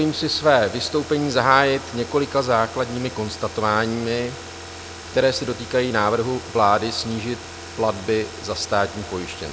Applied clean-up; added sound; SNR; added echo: none; Car; 14 dB; none.